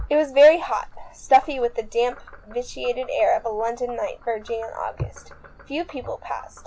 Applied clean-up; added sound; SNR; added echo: none; Frog; 20 dB; none.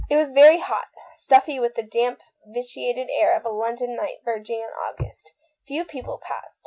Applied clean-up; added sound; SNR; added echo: none; none; none; none.